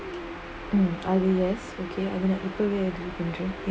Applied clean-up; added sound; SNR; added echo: none; Bird; 17 dB; none.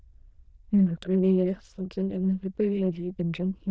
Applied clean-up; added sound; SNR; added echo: neural diffusion model UNIVERSE++.